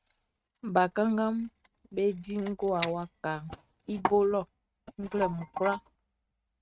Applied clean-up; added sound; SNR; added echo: neural mask model RNNoise.